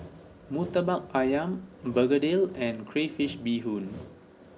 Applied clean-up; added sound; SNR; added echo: none; Sawing; 18 dB; none.